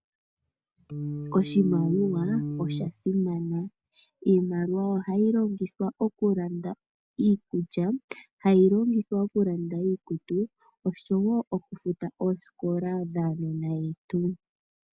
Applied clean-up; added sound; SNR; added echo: none; Organ; 5 dB; none.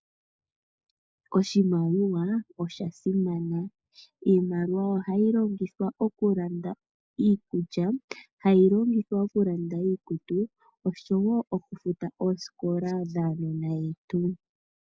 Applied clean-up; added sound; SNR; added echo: neural mask model Resemble Enhance denoiser.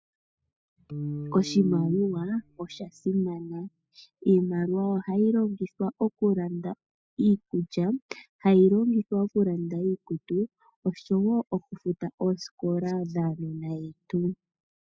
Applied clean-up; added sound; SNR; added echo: classical method spectral subtraction.